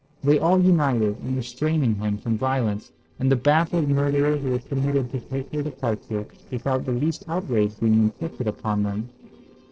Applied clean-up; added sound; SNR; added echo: neural separator model SepFormer DNS4.